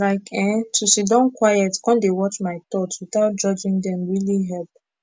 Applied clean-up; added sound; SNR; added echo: none; none; none; none.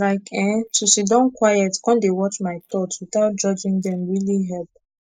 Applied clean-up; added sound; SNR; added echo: neural mask model Resemble Enhance denoiser.